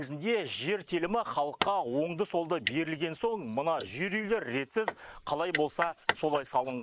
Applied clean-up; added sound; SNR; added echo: neural mask model Resemble Enhance denoiser.